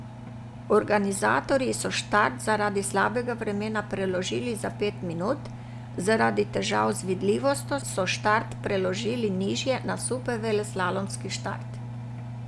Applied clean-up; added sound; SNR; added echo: none; Engine; 10 dB; none.